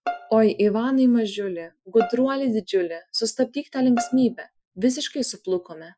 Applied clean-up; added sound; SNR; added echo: classical method Wiener filter.